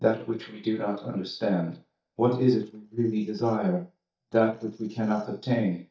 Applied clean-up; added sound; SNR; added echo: neural mask model DeepFilterNet 3.